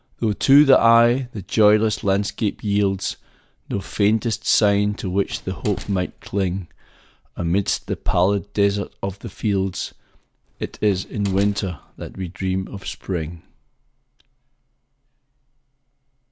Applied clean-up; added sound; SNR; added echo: none; Slam; 18 dB; none.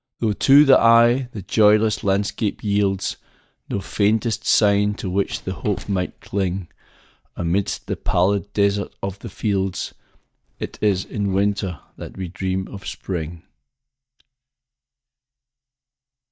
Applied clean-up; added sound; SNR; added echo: neural mask model DeepFilterNet 3.